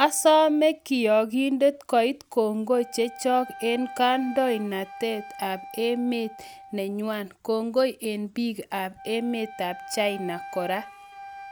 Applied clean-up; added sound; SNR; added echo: none; Wind instrument, woodwind instrument; 17 dB; none.